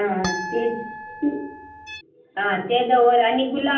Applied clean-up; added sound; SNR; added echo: none; Harp; 10 dB; reverberation time 0.6 s.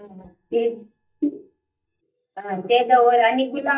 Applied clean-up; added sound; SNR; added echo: neural mask model DeepFilterNet 3.